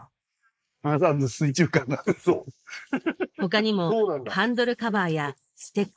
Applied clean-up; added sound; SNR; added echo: neural mask model Resemble Enhance denoiser.